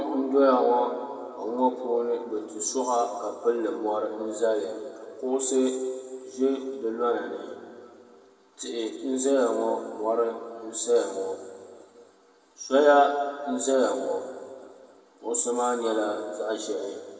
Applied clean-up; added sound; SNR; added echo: none; none; none; reverberation time 1.8 s.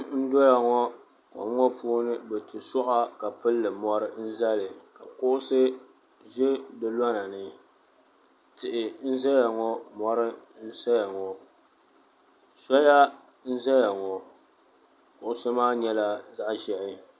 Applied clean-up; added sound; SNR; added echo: none; none; none; none.